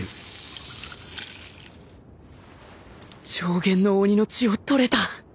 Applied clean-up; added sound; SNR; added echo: none; none; none; none.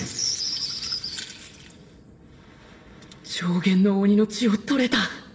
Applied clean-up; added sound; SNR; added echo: none; none; none; reverberation time 2.1 s.